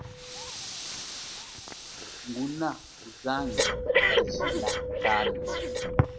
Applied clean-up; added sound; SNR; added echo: none; Breathing; -4 dB; reverberation time 0.5 s.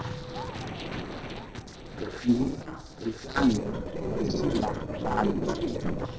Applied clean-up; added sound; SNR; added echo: neural separator model SepFormer DNS4.